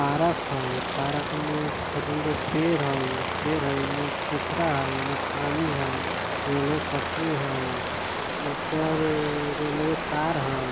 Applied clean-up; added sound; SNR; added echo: none; Stream + Aircraft; 1 dB; none.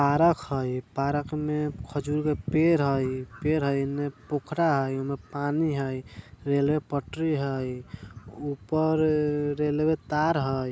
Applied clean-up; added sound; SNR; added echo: none; none; none; none.